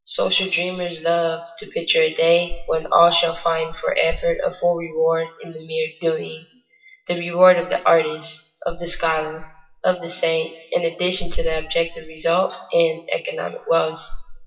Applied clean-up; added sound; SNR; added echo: classical method WPE with log-MMSE.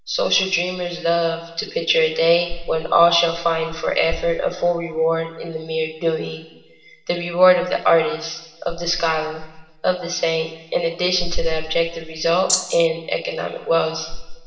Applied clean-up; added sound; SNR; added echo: none; Rattle (instrument); 2 dB; reverberation time 1.1 s.